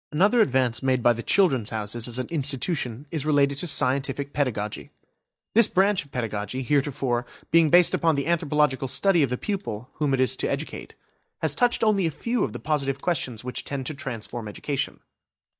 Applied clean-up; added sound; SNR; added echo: neural mask model DeepFilterNet 3.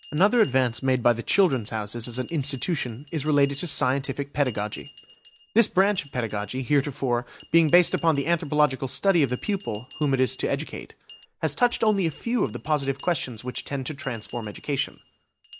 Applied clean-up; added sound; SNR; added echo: none; Bell; 18 dB; none.